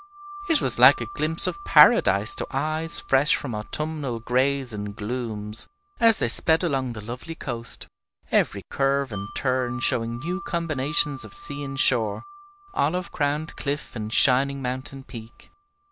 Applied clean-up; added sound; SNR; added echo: none; Wind chime; 18 dB; none.